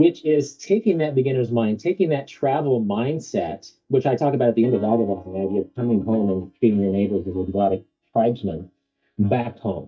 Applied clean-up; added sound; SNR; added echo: neural mask model DeepFilterNet 3.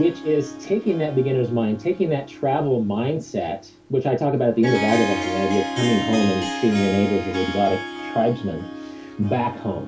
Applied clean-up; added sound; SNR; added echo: none; Harp; 8 dB; reverberation time 0.2 s.